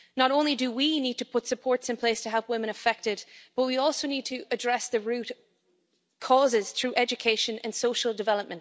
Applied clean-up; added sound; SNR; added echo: none; none; none; none.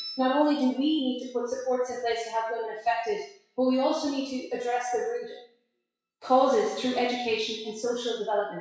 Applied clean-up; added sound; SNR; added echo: classical method WPE with log-MMSE.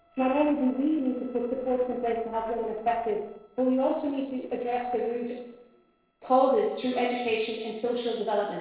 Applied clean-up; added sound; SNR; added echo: neural separator model SepFormer DNS4.